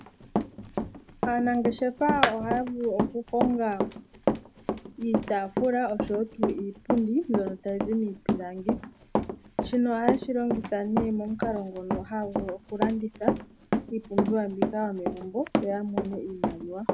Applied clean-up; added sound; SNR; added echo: none; Run; 1 dB; none.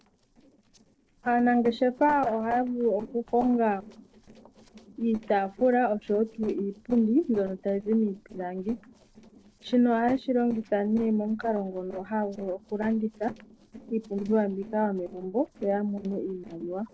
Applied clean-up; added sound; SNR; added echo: neural separator model SepFormer DNS4.